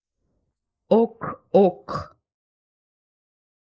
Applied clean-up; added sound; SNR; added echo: neural mask model Resemble Enhance denoiser.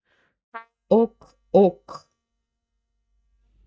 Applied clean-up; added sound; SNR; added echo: neural mask model DeepFilterNet 3.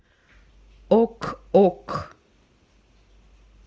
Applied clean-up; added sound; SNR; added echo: none; none; none; none.